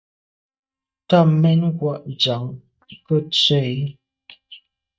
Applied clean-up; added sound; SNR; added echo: neural mask model DeepFilterNet 3.